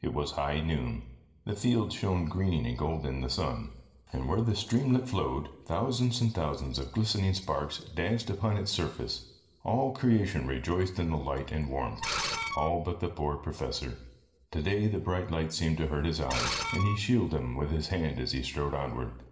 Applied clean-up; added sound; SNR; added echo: none; Screech; 5 dB; reverberation time 0.8 s.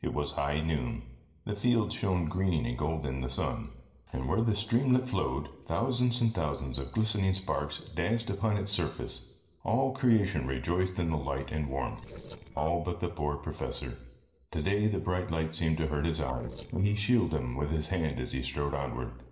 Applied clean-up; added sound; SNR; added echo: neural separator model SepFormer DNS4.